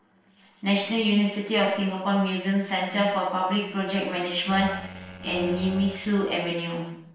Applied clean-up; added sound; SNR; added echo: neural separator model SepFormer DNS4.